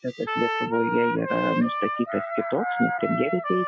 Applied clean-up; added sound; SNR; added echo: classical method Wiener filter.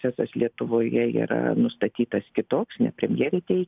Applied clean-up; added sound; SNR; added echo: none; none; none; none.